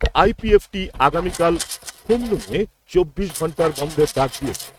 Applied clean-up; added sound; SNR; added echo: neural mask model RNNoise.